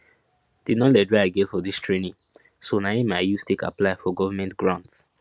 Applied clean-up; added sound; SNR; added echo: none; none; none; none.